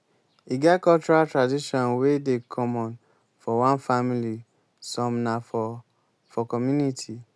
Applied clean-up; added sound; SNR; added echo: none; none; none; none.